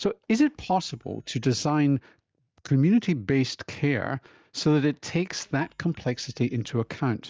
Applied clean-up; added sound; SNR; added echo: neural mask model DeepFilterNet 3.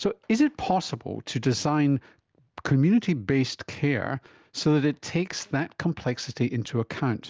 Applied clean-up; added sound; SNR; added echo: none; none; none; none.